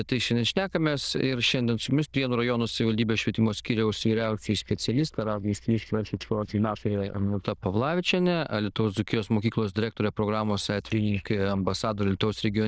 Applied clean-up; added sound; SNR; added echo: neural diffusion model UNIVERSE++.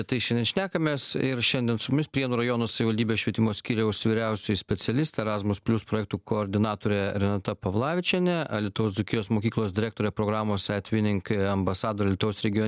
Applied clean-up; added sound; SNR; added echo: none; none; none; none.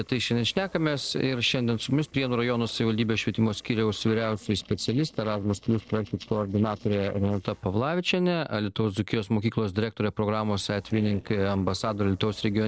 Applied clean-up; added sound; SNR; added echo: neural separator model SepFormer DNS4.